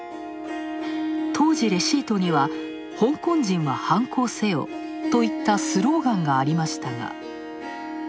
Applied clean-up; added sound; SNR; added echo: none; Harp; 6 dB; none.